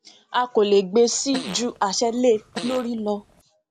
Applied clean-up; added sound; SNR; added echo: none; Fart; 15 dB; none.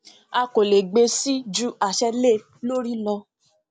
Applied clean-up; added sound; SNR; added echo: none; none; none; none.